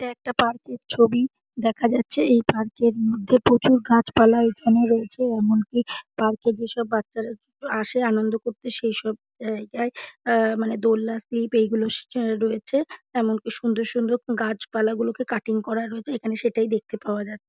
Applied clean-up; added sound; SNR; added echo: none; none; none; none.